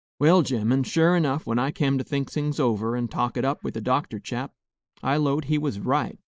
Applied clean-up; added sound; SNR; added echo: neural mask model Resemble Enhance denoiser.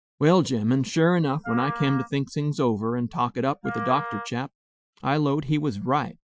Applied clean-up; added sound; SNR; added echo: classical method Wiener filter.